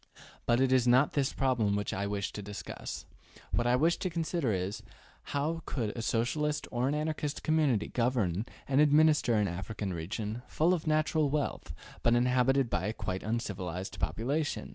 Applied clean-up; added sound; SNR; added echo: none; none; none; none.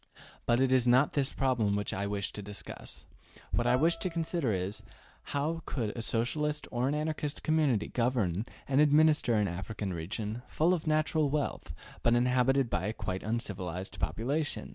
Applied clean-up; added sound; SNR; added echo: none; Bowed string instrument; 19 dB; none.